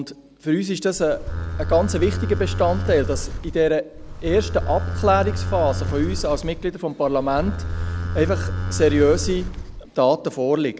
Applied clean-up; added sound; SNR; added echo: none; Livestock, farm animals, working animals; 4 dB; none.